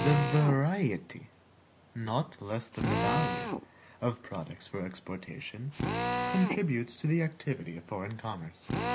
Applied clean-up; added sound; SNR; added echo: none; Drill; 4 dB; none.